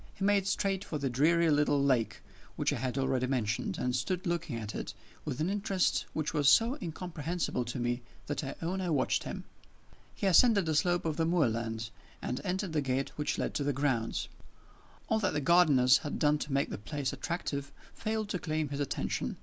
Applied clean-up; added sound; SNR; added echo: none; none; none; none.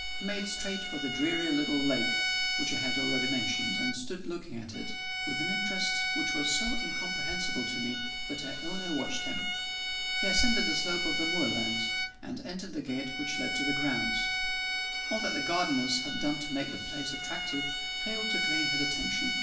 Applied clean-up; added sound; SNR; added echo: none; Bowed string instrument; -1 dB; reverberation time 0.9 s.